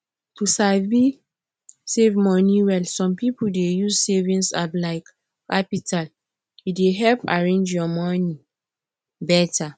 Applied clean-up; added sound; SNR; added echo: none; none; none; none.